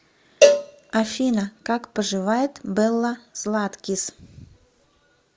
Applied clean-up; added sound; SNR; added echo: none; Cowbell; -3 dB; none.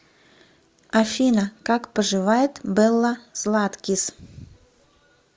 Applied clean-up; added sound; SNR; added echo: none; none; none; none.